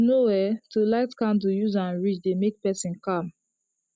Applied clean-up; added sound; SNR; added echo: none; none; none; none.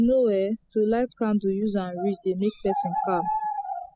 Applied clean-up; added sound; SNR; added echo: classical method spectral subtraction.